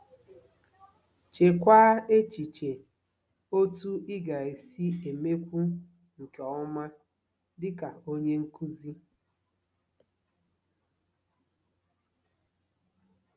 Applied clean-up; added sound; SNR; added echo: none; none; none; none.